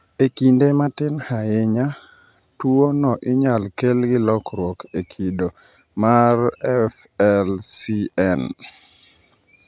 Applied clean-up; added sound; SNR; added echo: none; none; none; none.